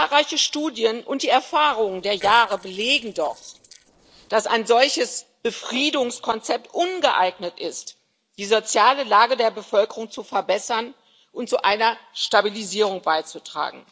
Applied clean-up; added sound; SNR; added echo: neural separator model SepFormer DNS4.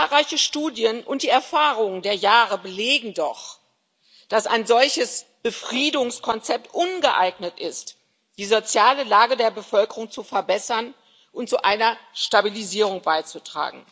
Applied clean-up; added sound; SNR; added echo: none; none; none; none.